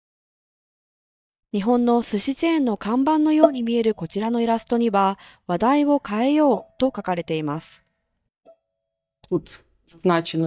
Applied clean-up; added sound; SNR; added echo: neural mask model DeepFilterNet 3.